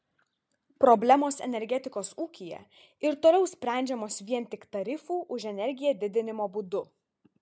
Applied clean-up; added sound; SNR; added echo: none; none; none; none.